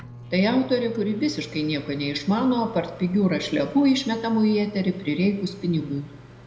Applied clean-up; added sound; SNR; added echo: none; Microwave oven; 20 dB; reverberation time 0.8 s.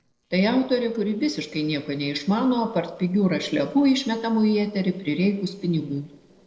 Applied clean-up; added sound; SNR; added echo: neural separator model SepFormer DNS4.